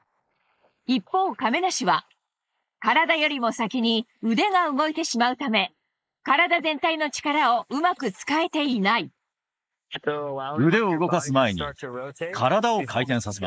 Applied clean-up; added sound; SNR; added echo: neural mask model Resemble Enhance denoiser.